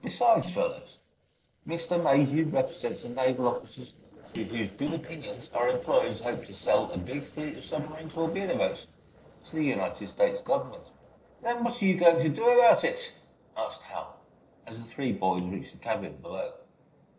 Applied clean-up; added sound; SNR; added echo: neural separator model SepFormer DNS4.